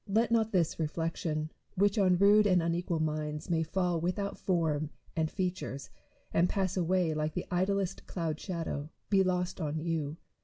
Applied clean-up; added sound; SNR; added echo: none; none; none; none.